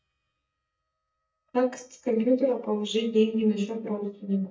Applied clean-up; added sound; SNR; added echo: neural mask model DeepFilterNet 3.